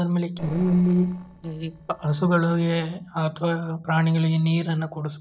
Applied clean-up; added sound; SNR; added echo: neural separator model SepFormer DNS4.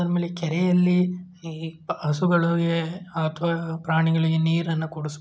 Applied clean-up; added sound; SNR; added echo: none; none; none; none.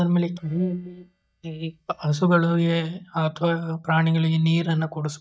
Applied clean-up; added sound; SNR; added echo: neural mask model DeepFilterNet 3.